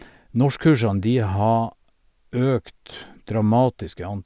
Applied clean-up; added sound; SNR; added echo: none; none; none; none.